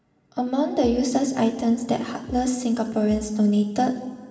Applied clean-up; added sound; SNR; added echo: none; Bass drum; 17 dB; reverberation time 2.0 s.